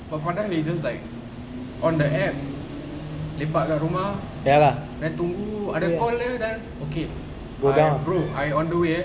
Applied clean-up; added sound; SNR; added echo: none; none; none; none.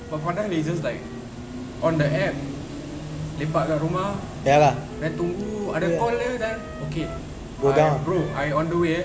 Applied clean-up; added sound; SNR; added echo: none; Wind instrument, woodwind instrument; 18 dB; none.